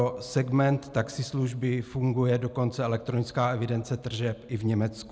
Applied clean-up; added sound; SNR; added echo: none; none; none; none.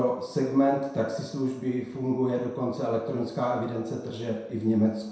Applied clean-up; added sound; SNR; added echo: none; none; none; reverberation time 0.7 s.